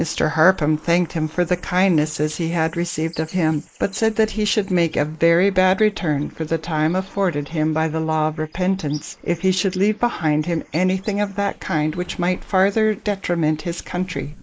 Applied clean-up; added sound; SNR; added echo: neural mask model Resemble Enhance denoiser.